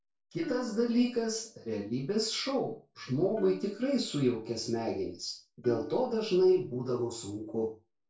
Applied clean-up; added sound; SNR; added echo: neural separator model SepFormer DNS4.